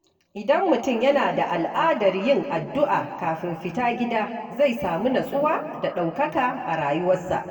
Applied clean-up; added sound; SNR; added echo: none; none; none; reverberation time 1.7 s.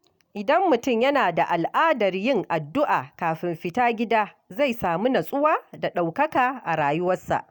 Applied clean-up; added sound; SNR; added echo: none; none; none; none.